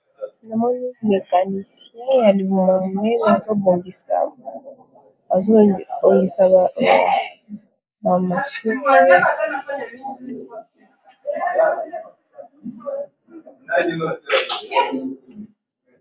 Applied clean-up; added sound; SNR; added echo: neural mask model Resemble Enhance denoiser.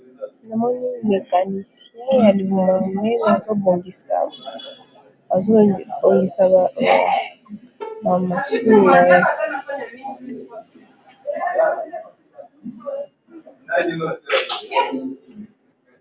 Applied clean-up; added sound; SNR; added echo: none; Bowed string instrument; 18 dB; none.